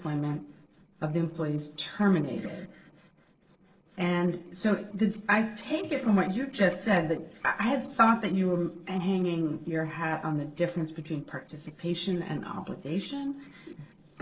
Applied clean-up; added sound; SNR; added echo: neural separator model SepFormer DNS4.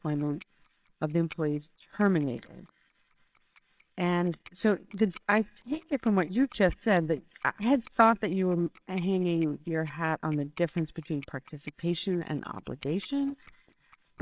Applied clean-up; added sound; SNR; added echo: neural separator model SepFormer WHAMR!.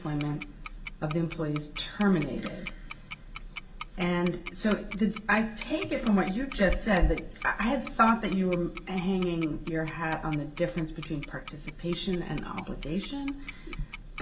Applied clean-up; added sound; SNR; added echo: none; Tick-tock; 17 dB; reverberation time 0.2 s.